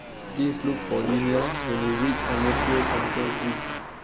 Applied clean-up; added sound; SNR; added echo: none; Motorcycle + Engine; 2 dB; none.